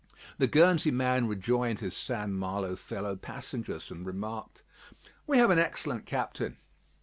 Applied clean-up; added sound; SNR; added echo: none; none; none; none.